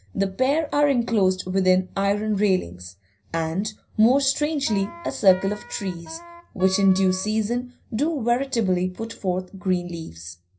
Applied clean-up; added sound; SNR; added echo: none; Wind instrument, woodwind instrument; 17 dB; reverberation time 0.4 s.